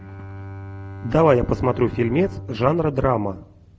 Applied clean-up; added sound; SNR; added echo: none; Bowed string instrument; 14 dB; none.